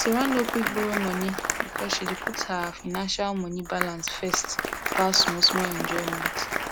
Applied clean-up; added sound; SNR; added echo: none; Applause; 3 dB; none.